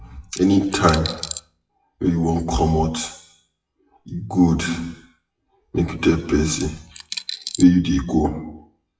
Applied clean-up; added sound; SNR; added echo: classical method WPE with log-MMSE.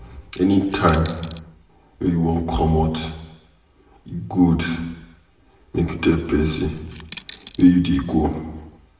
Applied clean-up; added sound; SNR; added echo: none; Coin (dropping); 12 dB; reverberation time 0.9 s.